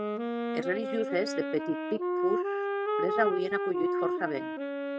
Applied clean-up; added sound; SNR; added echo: neural mask model RNNoise.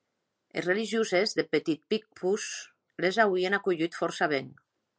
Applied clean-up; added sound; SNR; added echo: none; none; none; none.